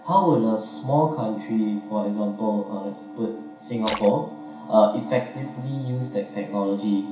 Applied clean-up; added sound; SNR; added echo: none; Splash, splatter; 14 dB; reverberation time 0.5 s.